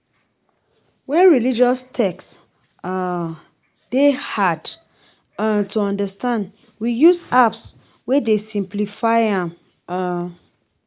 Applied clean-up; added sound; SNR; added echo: none; none; none; none.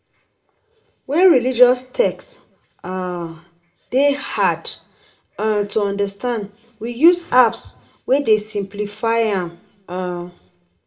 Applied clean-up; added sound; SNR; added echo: none; none; none; reverberation time 0.3 s.